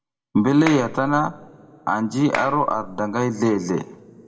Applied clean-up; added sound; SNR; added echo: none; Clapping; 12 dB; reverberation time 1.5 s.